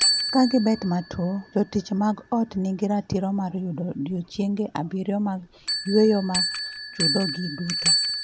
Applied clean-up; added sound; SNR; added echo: none; Bell; 4 dB; none.